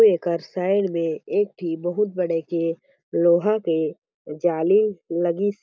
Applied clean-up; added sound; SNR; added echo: none; none; none; none.